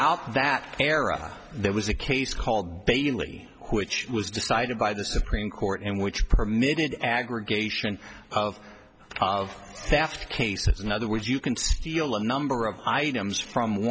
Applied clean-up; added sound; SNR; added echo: none; none; none; none.